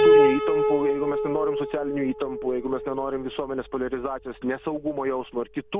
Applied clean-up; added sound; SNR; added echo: none; Piano; -3 dB; none.